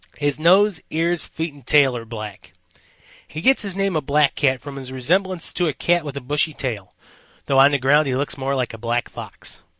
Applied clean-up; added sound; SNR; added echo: none; none; none; none.